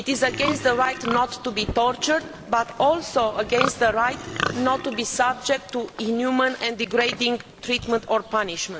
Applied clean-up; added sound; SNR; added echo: none; Livestock, farm animals, working animals + Burping, eructation; 10 dB; none.